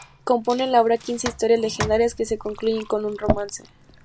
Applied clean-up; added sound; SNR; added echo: none; Liquid + Tick; 9 dB; none.